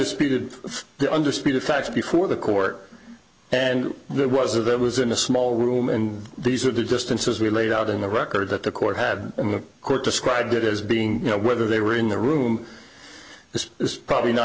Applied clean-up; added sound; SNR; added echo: none; none; none; none.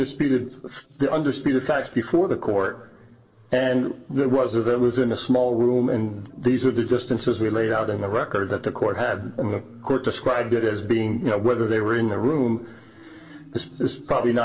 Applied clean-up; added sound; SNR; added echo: neural separator model SepFormer DNS4.